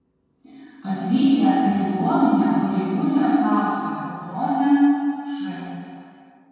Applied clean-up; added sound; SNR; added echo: none; none; none; reverberation time 2.1 s.